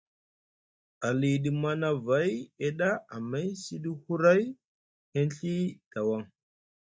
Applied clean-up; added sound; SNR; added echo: neural mask model DeepFilterNet 3.